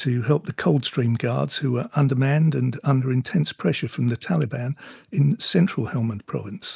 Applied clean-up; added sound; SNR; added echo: neural mask model Resemble Enhance denoiser.